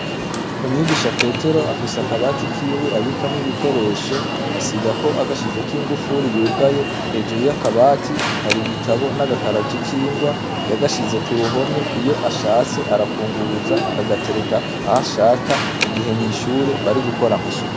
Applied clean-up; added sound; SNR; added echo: none; Alarm; 2 dB; none.